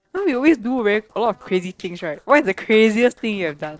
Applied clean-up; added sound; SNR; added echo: neural separator model SepFormer DNS4.